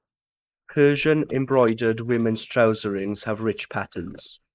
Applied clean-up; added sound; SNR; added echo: neural mask model Resemble Enhance denoiser.